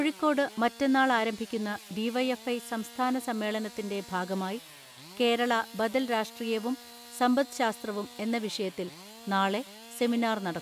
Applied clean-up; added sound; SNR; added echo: none; Engine starting / Sawing; 18 dB; none.